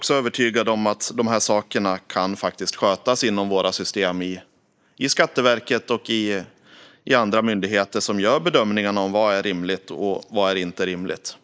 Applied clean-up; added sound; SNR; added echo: neural mask model Resemble Enhance denoiser.